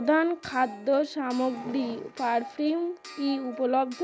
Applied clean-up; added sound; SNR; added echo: none; Wood + Clock; 17 dB; none.